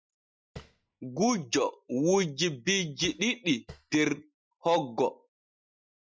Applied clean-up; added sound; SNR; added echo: classical method Wiener filter.